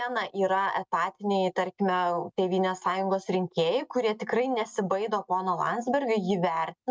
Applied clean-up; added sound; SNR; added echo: none; none; none; none.